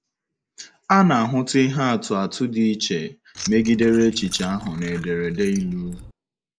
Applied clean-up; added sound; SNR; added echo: neural mask model Resemble Enhance denoiser.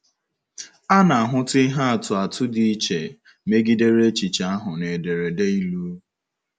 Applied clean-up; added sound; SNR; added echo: none; none; none; none.